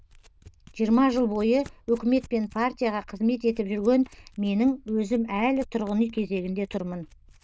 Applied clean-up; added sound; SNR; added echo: neural diffusion model UNIVERSE++.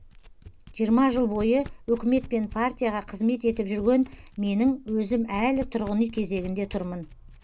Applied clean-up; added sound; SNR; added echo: none; Domestic sounds, home sounds; 17 dB; none.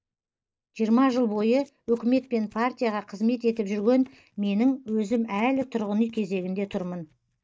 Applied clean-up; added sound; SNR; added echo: neural mask model DeepFilterNet 3.